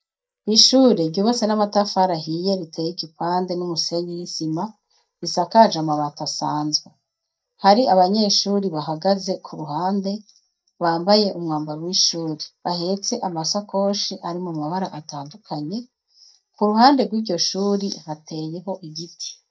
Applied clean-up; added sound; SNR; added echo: neural mask model DeepFilterNet 3.